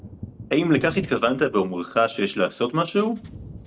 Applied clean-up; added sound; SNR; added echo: none; Thunder; 17 dB; none.